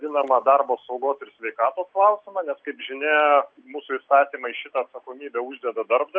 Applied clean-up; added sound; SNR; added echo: none; none; none; none.